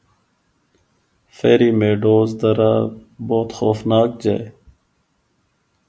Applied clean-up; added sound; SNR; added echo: none; none; none; none.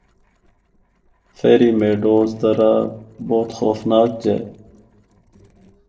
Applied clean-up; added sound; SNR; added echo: neural separator model SepFormer DNS4.